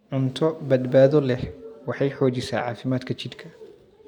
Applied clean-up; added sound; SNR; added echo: none; none; none; none.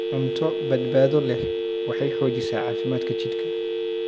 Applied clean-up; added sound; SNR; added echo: none; Telephone; 0 dB; none.